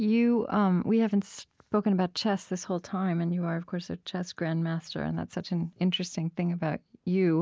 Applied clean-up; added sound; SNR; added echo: none; none; none; none.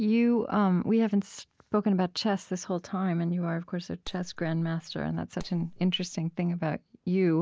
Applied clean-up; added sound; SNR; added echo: none; Clapping; 19 dB; none.